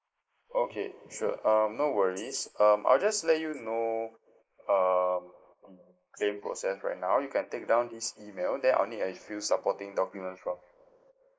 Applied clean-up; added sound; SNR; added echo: neural mask model Resemble Enhance denoiser.